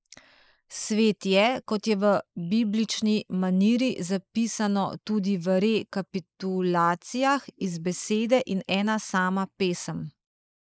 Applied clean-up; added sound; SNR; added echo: neural mask model Resemble Enhance denoiser.